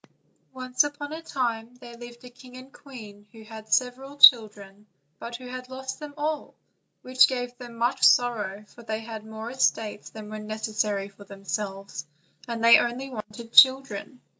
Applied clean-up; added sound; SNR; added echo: none; none; none; none.